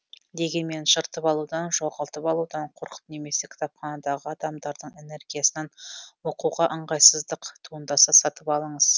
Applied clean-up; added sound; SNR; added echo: none; none; none; none.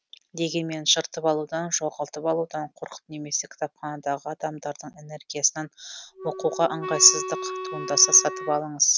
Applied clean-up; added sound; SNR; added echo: none; Wind instrument, woodwind instrument; 8 dB; none.